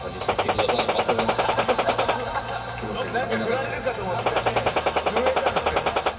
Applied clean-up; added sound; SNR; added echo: none; Gunshot, gunfire; -3 dB; reverberation time 2.3 s.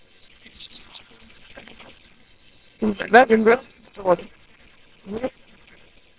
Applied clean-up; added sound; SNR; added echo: neural separator model SepFormer WHAMR!.